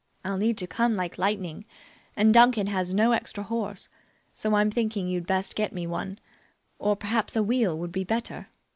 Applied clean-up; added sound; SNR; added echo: none; none; none; none.